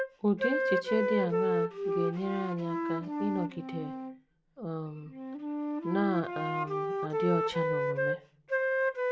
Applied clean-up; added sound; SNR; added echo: none; Wind instrument, woodwind instrument; -2 dB; reverberation time 0.3 s.